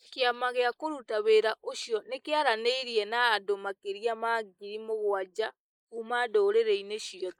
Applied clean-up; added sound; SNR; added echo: neural mask model Resemble Enhance denoiser.